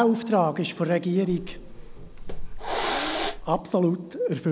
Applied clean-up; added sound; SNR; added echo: none; Hiss; 4 dB; none.